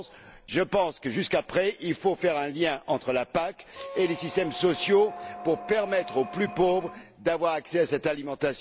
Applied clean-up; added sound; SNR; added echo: none; Squeak; 13 dB; none.